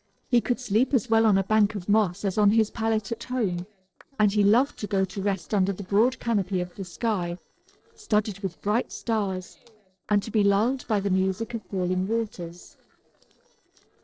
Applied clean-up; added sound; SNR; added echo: neural separator model SepFormer DNS4.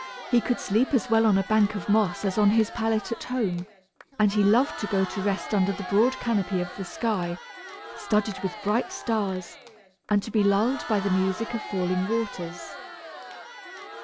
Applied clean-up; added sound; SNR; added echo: none; Crowd; 13 dB; none.